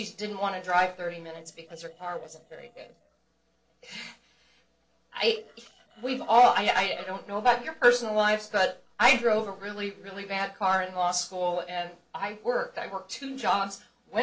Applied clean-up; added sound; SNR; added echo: neural separator model SepFormer DNS4.